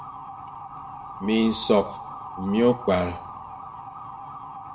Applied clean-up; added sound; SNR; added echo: none; Motor vehicle (road) / Siren; 11 dB; reverberation time 0.6 s.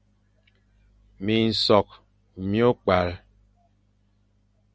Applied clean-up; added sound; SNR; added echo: none; none; none; none.